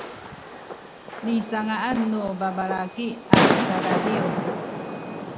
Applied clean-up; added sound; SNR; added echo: none; Fireworks; -2 dB; none.